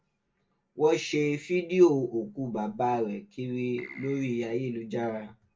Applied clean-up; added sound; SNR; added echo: none; Keyboard (musical); 17 dB; reverberation time 0.2 s.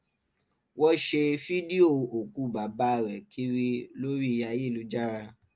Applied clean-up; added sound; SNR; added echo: none; none; none; none.